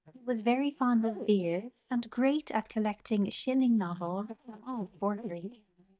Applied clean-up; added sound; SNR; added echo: neural mask model DeepFilterNet 3.